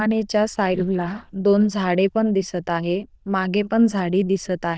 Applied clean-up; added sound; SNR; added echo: neural diffusion model UNIVERSE++.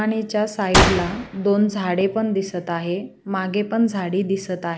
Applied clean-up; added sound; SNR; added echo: none; Gunshot, gunfire; 2 dB; none.